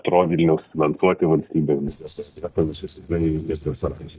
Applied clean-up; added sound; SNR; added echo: neural mask model DeepFilterNet 3.